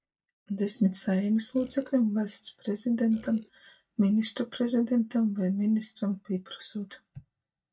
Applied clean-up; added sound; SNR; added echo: neural mask model DeepFilterNet 3.